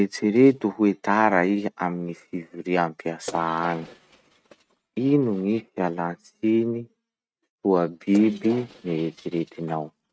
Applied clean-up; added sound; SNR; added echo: neural mask model RNNoise.